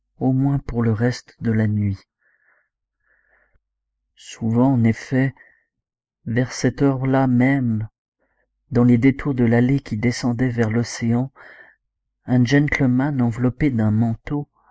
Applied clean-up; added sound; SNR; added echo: neural mask model Resemble Enhance denoiser.